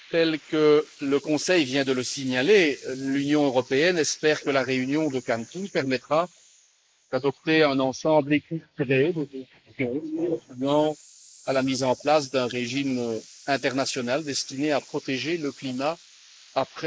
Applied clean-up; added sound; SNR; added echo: neural mask model Resemble Enhance denoiser.